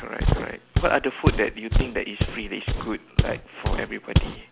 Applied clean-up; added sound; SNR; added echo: none; Walk, footsteps; -4 dB; none.